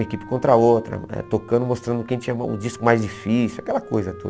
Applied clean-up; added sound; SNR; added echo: none; Wind instrument, woodwind instrument; 20 dB; none.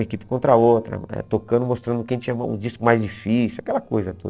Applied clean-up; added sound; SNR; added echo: neural separator model SepFormer DNS4.